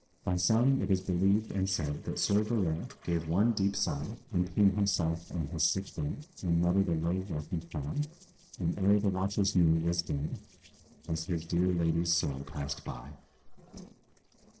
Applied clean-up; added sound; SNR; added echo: neural separator model SepFormer DNS4.